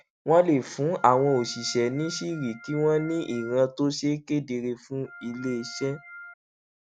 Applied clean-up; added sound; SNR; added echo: none; Organ; 18 dB; none.